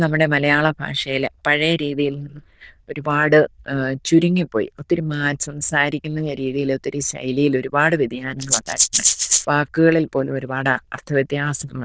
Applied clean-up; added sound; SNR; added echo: neural diffusion model UNIVERSE++.